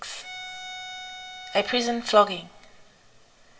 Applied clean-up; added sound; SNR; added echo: none; Bowed string instrument; 14 dB; reverberation time 0.4 s.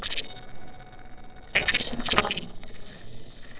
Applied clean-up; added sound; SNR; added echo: neural separator model SepFormer DNS4.